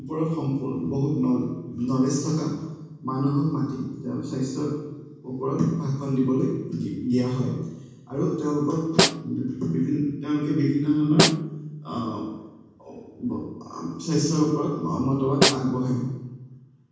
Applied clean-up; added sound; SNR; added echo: none; Snare drum; 1 dB; reverberation time 1.2 s.